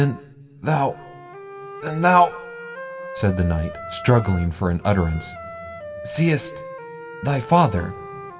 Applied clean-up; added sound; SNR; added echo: none; Wind instrument, woodwind instrument; 14 dB; reverberation time 2.1 s.